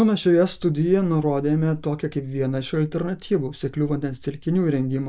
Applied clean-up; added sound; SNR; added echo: neural mask model DeepFilterNet 3.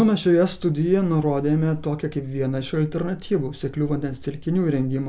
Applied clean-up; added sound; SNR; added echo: none; Thunder / Wind / Bird vocalization, bird call, bird song; 17 dB; none.